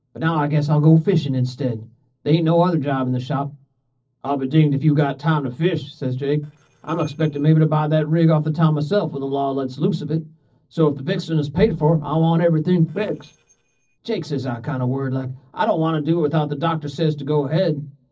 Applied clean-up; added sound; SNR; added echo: neural separator model SepFormer DNS4.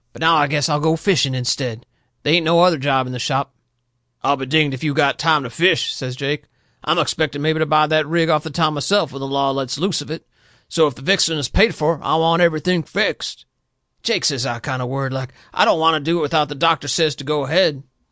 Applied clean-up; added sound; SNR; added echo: none; none; none; none.